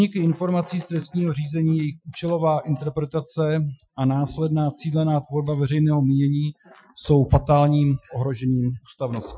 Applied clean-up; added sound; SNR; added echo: classical method Wiener filter.